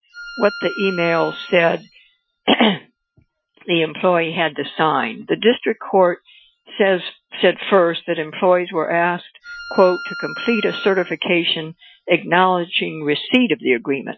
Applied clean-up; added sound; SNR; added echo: classical method Wiener filter.